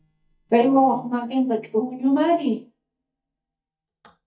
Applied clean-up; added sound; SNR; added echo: neural mask model DeepFilterNet 3.